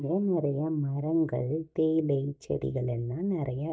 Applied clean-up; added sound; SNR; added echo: neural mask model DeepFilterNet 3.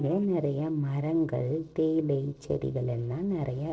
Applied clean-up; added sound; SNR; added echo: neural separator model SepFormer DNS4.